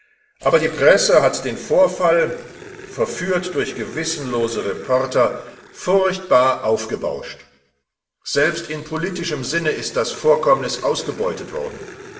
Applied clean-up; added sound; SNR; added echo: none; Growling; 19 dB; reverberation time 0.8 s.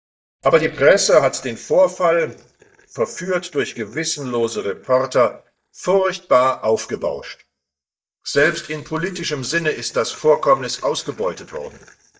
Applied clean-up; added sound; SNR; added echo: neural mask model DeepFilterNet 3.